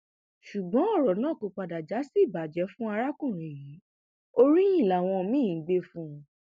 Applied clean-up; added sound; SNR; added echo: none; none; none; none.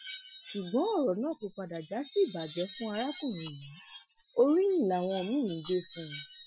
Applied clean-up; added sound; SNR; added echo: classical method Wiener filter.